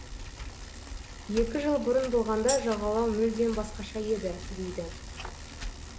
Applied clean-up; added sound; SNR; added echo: none; Bicycle + Tambourine; 9 dB; none.